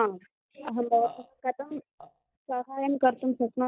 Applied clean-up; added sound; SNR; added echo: neural mask model DeepFilterNet 3.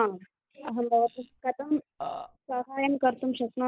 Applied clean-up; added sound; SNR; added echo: neural mask model Resemble Enhance denoiser.